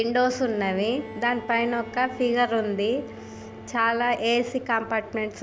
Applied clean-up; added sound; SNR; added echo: none; Bowed string instrument; 18 dB; none.